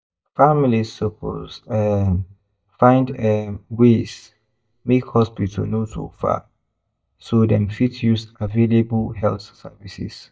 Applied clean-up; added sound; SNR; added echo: neural mask model DeepFilterNet 3.